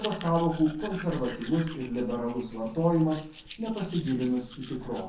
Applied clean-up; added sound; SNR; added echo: none; Domestic sounds, home sounds; 15 dB; reverberation time 0.5 s.